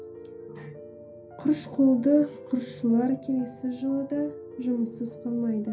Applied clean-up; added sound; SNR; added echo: none; Piano; 17 dB; reverberation time 0.3 s.